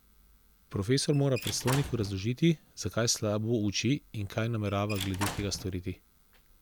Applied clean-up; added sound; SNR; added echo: none; Squeak / Slam / Wood; 9 dB; none.